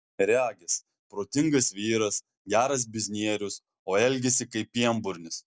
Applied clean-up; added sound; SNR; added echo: none; none; none; none.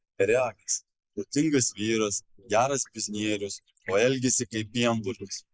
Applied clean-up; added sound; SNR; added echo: neural mask model Resemble Enhance denoiser.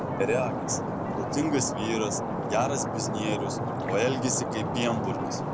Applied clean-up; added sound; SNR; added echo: none; Stream; 0 dB; none.